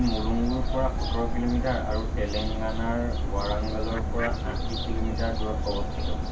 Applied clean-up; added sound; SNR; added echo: none; Fowl; -3 dB; reverberation time 0.2 s.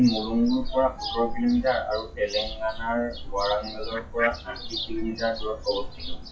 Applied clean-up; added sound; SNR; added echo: classical method WPE with log-MMSE.